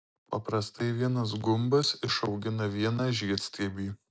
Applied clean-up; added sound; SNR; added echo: none; none; none; none.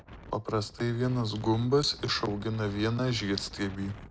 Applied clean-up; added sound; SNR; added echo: none; Wind; 16 dB; none.